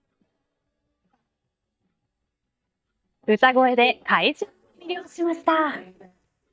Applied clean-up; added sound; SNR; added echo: neural mask model DeepFilterNet 3.